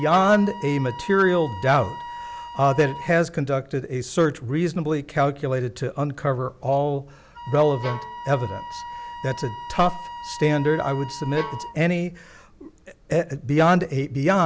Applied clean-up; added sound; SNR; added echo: none; Wind instrument, woodwind instrument + Bowed string instrument; 15 dB; none.